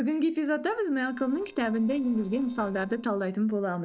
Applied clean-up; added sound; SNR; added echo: neural separator model SepFormer DNS4.